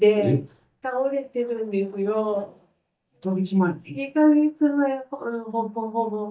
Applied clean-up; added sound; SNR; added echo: neural mask model DeepFilterNet 3.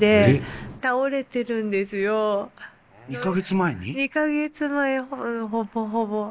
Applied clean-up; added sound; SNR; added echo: none; none; none; none.